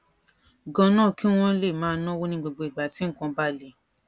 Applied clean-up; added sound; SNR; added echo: none; none; none; none.